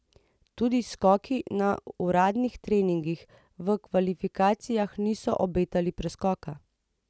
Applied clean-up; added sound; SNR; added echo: none; none; none; none.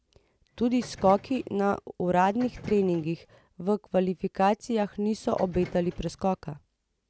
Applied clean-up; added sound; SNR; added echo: none; Subway, metro, underground; 20 dB; none.